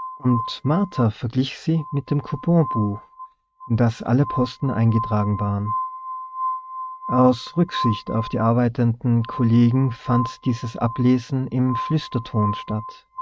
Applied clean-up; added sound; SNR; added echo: neural mask model RNNoise.